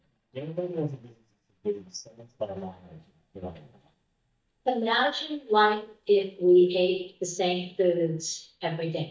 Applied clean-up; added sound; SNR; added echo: neural mask model DeepFilterNet 3.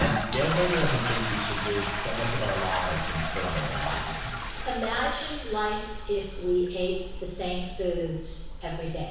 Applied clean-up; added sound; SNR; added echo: none; Toilet flush; 1 dB; reverberation time 1.1 s.